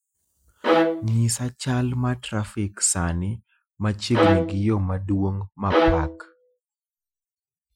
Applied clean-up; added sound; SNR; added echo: classical method Wiener filter.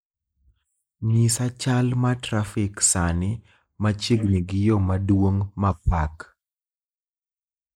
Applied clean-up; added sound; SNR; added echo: neural mask model Resemble Enhance denoiser.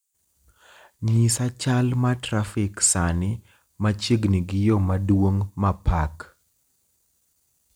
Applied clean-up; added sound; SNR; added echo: none; none; none; none.